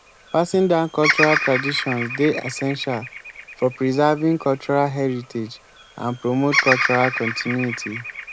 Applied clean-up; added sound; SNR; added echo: none; Bird vocalization, bird call, bird song; 5 dB; none.